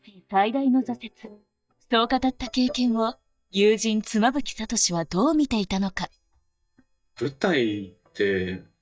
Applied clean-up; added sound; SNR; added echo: neural mask model DeepFilterNet 3.